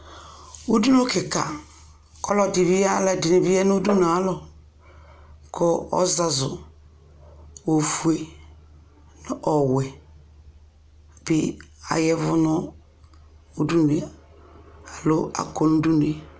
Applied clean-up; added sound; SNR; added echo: none; none; none; none.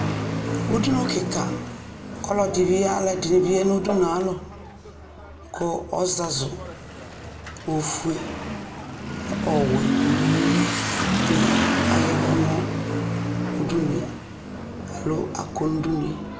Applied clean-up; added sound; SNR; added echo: none; Motorcycle / Accelerating, revving, vroom; 0 dB; reverberation time 1.0 s.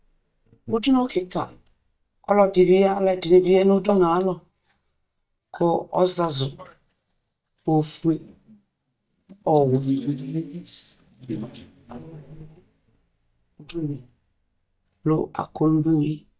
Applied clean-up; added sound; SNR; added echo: neural mask model DeepFilterNet 3.